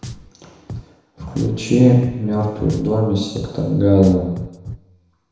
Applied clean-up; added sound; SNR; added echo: none; Drum; 17 dB; reverberation time 1.0 s.